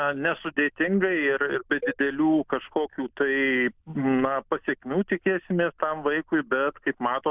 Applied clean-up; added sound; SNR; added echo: neural diffusion model UNIVERSE++.